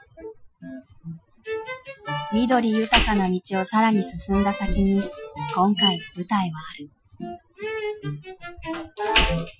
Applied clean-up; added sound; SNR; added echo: classical method Wiener filter.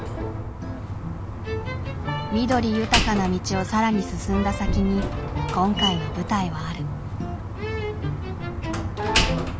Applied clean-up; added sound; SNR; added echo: none; Slam; 2 dB; none.